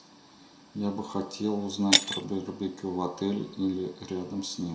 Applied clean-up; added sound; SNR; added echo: none; Shatter; 1 dB; reverberation time 0.5 s.